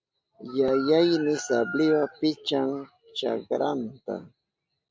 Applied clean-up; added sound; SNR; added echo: none; none; none; none.